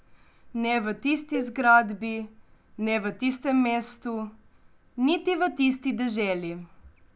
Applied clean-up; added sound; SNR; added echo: none; Cowbell; 15 dB; none.